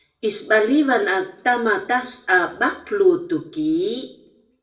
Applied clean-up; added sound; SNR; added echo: none; none; none; reverberation time 0.5 s.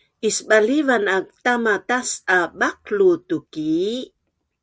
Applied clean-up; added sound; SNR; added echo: none; none; none; none.